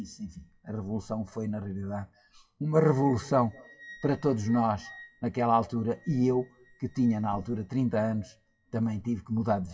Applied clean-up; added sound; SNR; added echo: classical method WPE with log-MMSE.